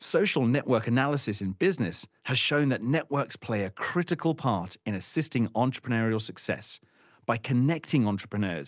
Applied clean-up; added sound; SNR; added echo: none; none; none; none.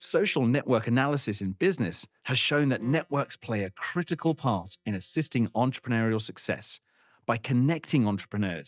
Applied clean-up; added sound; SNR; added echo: neural mask model DeepFilterNet 3.